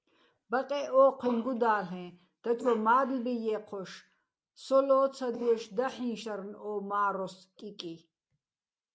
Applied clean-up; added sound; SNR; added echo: neural mask model Resemble Enhance denoiser.